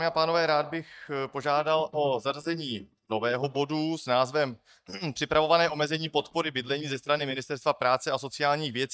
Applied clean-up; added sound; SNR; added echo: neural mask model DeepFilterNet 3.